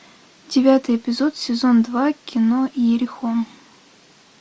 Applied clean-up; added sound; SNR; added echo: none; none; none; none.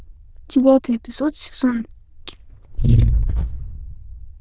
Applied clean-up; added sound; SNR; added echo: neural diffusion model UNIVERSE++.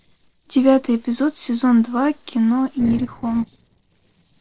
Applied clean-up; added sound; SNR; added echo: neural separator model SepFormer DNS4.